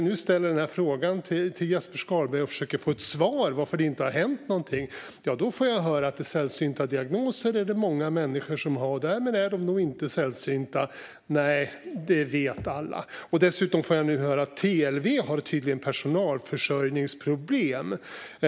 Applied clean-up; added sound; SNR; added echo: none; none; none; none.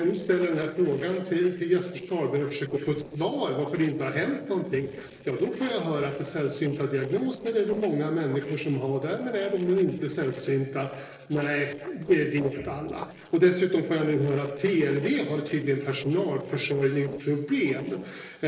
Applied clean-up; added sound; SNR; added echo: neural separator model SepFormer DNS4.